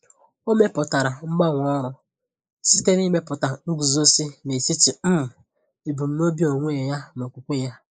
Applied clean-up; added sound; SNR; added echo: neural mask model Resemble Enhance denoiser.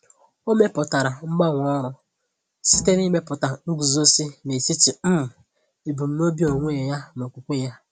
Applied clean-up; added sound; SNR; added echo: none; Bowed string instrument; 15 dB; none.